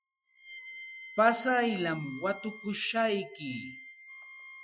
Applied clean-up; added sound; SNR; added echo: classical method Wiener filter.